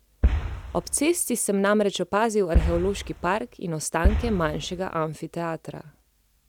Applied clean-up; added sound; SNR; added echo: none; Boom; 0 dB; none.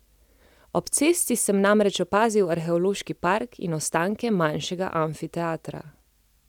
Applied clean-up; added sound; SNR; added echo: none; none; none; none.